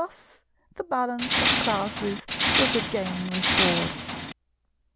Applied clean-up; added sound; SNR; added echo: none; Tools; -5 dB; none.